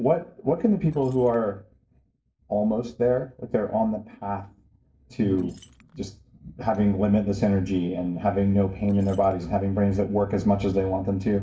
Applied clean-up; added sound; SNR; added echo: neural separator model SepFormer DNS4.